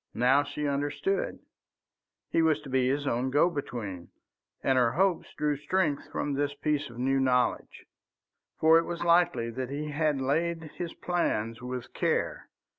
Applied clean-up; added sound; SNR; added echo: none; none; none; none.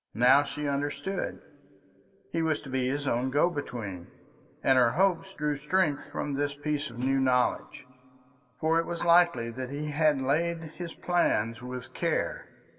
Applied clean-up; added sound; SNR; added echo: none; Guitar; 20 dB; reverberation time 2.1 s.